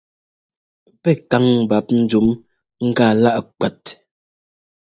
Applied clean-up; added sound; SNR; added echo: neural mask model DeepFilterNet 3.